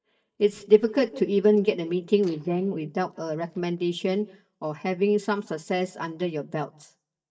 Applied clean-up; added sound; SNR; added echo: neural mask model DeepFilterNet 3.